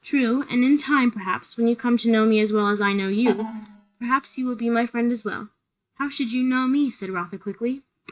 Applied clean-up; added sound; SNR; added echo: neural mask model RNNoise.